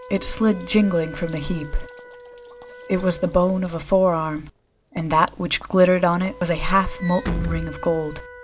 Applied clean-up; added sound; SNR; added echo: none; Walk, footsteps / Slam + Wind instrument, woodwind instrument; 14 dB; none.